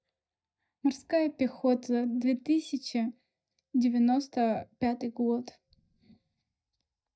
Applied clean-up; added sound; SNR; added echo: neural mask model DeepFilterNet 3.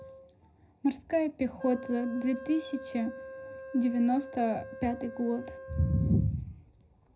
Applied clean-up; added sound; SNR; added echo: none; Wind instrument, woodwind instrument; 15 dB; reverberation time 0.4 s.